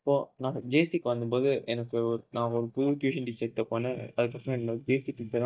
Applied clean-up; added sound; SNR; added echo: neural mask model DeepFilterNet 3.